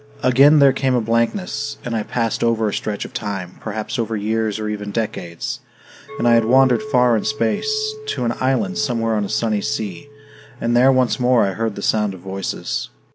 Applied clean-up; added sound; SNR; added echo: none; Chink, clink; 18 dB; none.